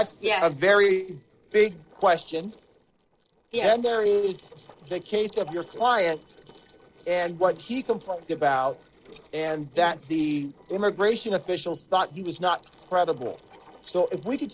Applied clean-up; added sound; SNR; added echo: neural separator model SepFormer DNS4.